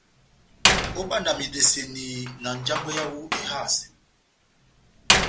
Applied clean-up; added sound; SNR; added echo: none; Slam; -1 dB; none.